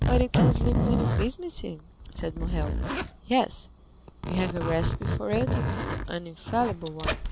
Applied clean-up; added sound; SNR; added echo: none; Zipper (clothing); -2 dB; none.